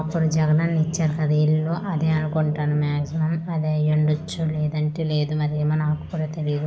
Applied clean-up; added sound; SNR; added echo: none; none; none; none.